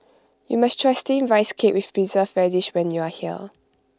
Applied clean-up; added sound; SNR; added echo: none; none; none; none.